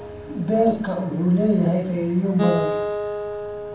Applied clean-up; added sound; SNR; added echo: none; Acoustic guitar; 7 dB; reverberation time 0.5 s.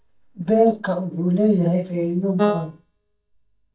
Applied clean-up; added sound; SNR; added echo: neural mask model DeepFilterNet 3.